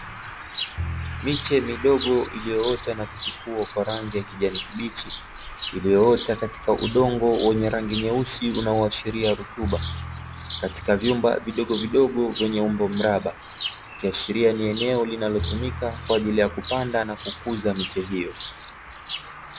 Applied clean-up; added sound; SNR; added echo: none; Bird vocalization, bird call, bird song + Bowed string instrument; 9 dB; none.